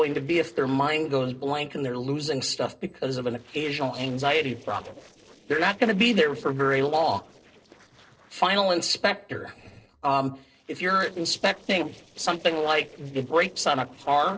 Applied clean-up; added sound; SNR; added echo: neural separator model SepFormer DNS4.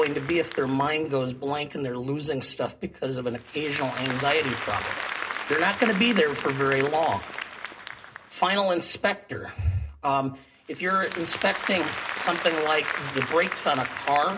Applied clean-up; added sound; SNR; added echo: none; Applause; 8 dB; reverberation time 0.2 s.